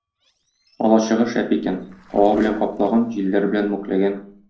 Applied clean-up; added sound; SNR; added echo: neural separator model SepFormer DNS4.